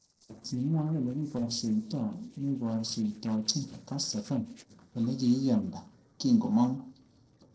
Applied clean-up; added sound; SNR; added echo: neural separator model SepFormer DNS4.